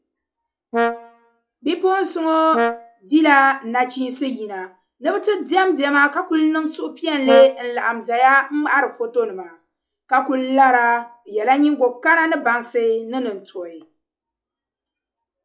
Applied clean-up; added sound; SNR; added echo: classical method log-MMSE.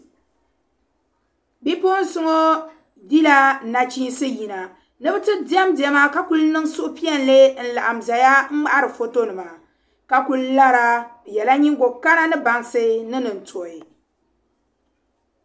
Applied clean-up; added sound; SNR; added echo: none; none; none; none.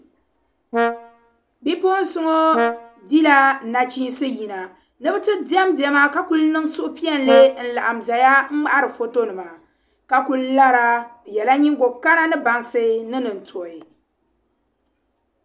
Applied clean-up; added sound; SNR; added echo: none; Brass instrument; 7 dB; none.